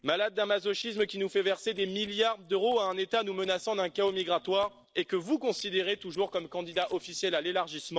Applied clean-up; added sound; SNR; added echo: neural separator model SepFormer DNS4.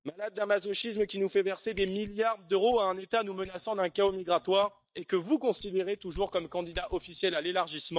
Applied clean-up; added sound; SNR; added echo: neural mask model DeepFilterNet 3.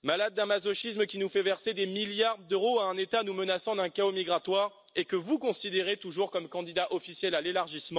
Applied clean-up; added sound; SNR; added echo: none; none; none; none.